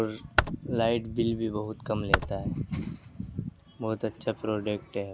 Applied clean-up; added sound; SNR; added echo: none; Computer keyboard; 1 dB; none.